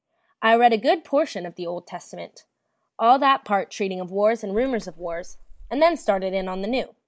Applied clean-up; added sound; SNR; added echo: neural mask model Resemble Enhance denoiser.